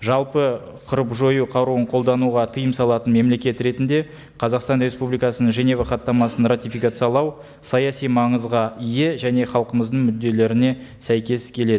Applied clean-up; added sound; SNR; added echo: none; none; none; none.